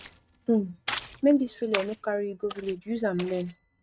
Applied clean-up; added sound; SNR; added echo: neural mask model RNNoise.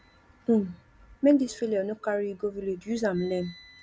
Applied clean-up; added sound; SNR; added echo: none; none; none; none.